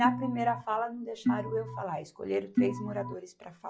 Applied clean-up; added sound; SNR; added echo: classical method log-MMSE.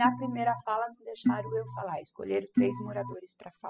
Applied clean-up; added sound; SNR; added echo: classical method spectral subtraction.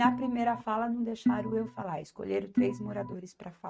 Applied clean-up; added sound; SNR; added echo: neural mask model RNNoise.